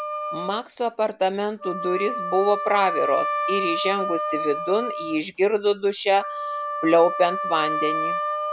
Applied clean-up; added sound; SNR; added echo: none; Wind instrument, woodwind instrument; 4 dB; none.